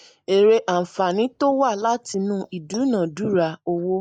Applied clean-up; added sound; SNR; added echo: neural mask model Resemble Enhance denoiser.